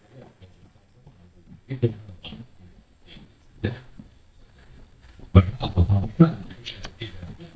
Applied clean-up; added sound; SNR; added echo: neural mask model DeepFilterNet 3.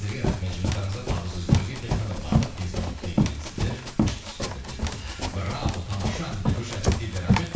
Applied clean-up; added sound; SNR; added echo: none; Run; -5 dB; reverberation time 0.7 s.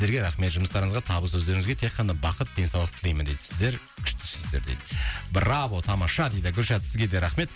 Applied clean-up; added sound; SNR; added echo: none; none; none; none.